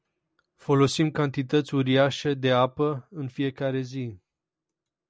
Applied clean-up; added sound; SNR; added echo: none; none; none; none.